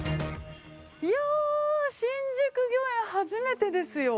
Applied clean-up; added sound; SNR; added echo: none; none; none; none.